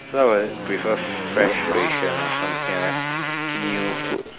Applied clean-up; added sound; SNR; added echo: none; Motorcycle; 2 dB; none.